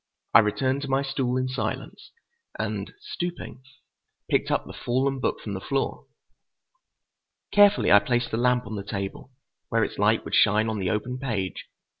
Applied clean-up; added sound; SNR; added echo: none; none; none; none.